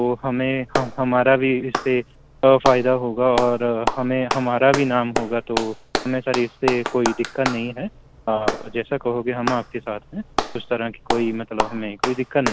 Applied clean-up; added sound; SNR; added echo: none; Clapping; 7 dB; none.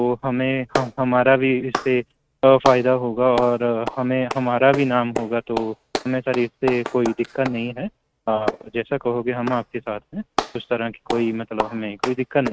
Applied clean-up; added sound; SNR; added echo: neural mask model RNNoise.